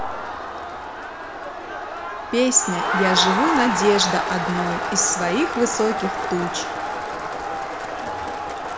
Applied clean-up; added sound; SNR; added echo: none; Crowd; 1 dB; none.